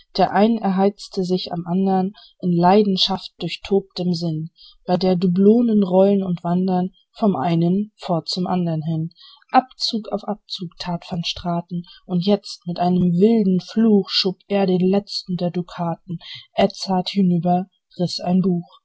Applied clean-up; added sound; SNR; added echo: none; none; none; none.